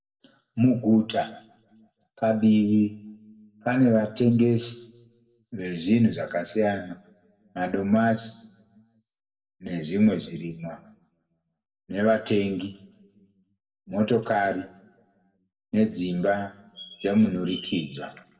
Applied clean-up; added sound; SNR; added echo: none; none; none; reverberation time 0.6 s.